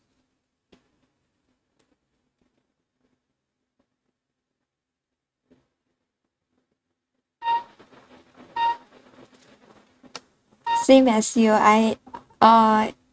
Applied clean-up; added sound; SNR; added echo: neural mask model RNNoise.